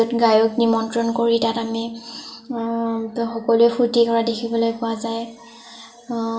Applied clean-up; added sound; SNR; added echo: none; none; none; reverberation time 2.7 s.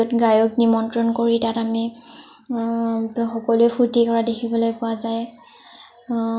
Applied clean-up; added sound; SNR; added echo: none; none; none; none.